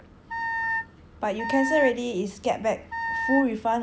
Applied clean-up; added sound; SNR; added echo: none; Wind instrument, woodwind instrument; 4 dB; none.